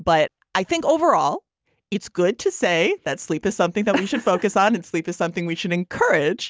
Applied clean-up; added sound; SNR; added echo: none; none; none; none.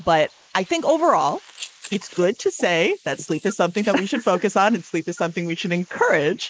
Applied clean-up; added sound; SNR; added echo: neural mask model Resemble Enhance denoiser.